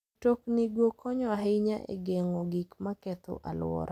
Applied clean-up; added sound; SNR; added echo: none; none; none; none.